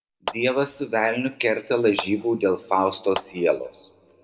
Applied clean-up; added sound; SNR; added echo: none; Clapping; 14 dB; reverberation time 1.0 s.